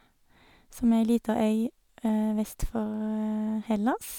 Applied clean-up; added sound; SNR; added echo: none; none; none; none.